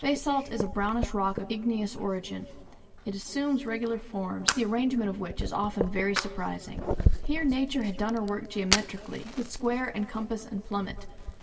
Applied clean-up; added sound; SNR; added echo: none; Fire; 3 dB; reverberation time 2.0 s.